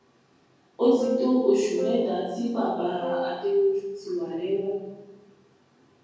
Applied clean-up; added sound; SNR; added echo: none; Wind instrument, woodwind instrument; 6 dB; reverberation time 1.3 s.